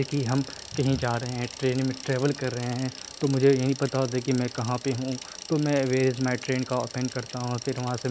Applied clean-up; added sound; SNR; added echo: none; Bicycle; 14 dB; none.